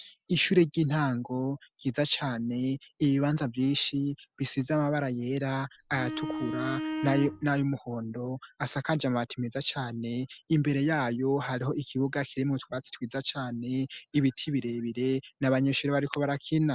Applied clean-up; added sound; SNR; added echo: none; Bowed string instrument; 6 dB; none.